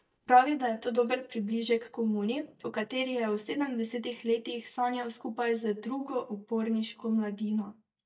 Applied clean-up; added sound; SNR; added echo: neural mask model DeepFilterNet 3.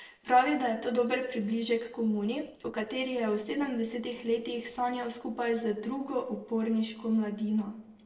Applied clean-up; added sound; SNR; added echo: neural separator model SepFormer DNS4.